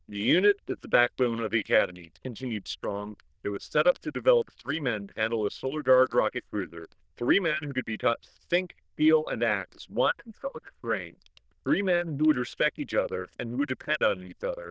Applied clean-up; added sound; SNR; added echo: neural diffusion model UNIVERSE++.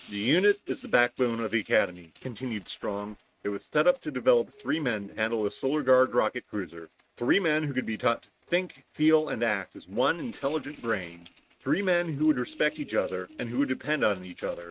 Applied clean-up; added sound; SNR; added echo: neural mask model RNNoise.